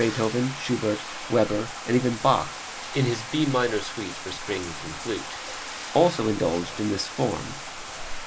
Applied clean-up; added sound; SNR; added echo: none; Bathtub (filling or washing); 9 dB; none.